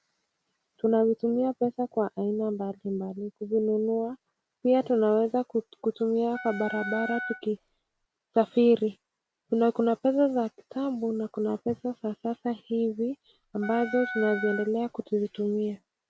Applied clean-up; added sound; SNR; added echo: none; Wind instrument, woodwind instrument; 10 dB; none.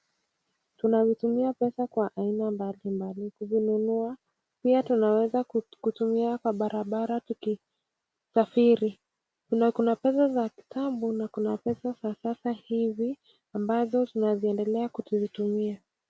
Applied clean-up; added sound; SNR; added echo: none; none; none; none.